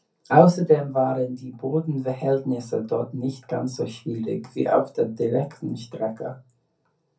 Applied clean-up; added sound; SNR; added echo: none; none; none; reverberation time 0.3 s.